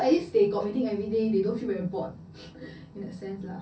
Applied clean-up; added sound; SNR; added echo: none; none; none; reverberation time 0.3 s.